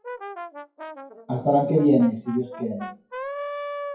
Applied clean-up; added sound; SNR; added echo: classical method WPE with log-MMSE.